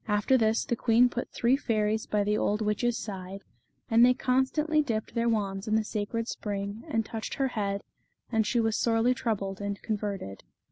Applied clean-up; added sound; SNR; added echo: none; none; none; none.